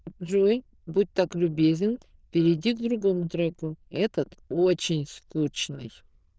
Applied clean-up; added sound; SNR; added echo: neural diffusion model UNIVERSE++.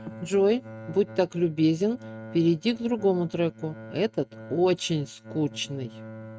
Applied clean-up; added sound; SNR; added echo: neural mask model RNNoise.